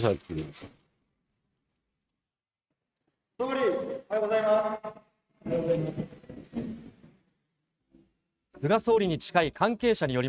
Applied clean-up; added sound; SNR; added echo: neural mask model RNNoise.